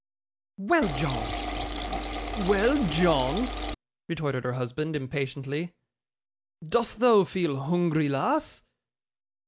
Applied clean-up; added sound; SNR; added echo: none; Liquid; 3 dB; none.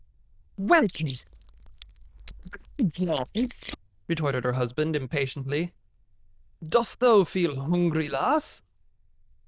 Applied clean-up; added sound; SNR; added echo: neural diffusion model UNIVERSE++.